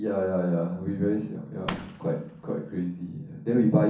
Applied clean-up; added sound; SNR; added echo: none; Fireworks; 15 dB; reverberation time 0.6 s.